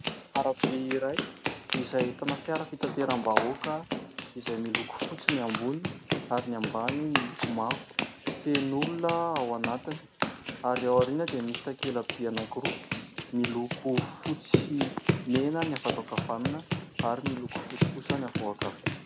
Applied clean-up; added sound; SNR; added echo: none; Run; 1 dB; none.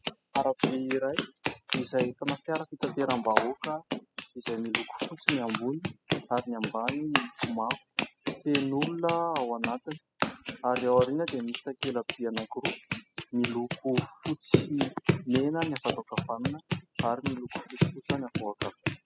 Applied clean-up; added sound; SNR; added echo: classical method spectral subtraction.